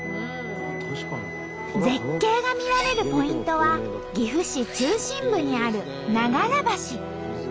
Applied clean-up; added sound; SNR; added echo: none; Zipper (clothing); 16 dB; none.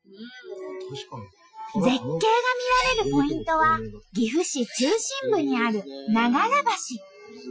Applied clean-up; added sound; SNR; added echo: classical method Wiener filter.